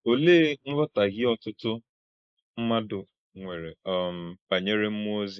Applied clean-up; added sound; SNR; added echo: neural mask model Resemble Enhance denoiser.